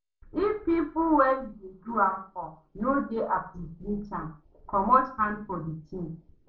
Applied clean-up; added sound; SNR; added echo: none; none; none; reverberation time 0.3 s.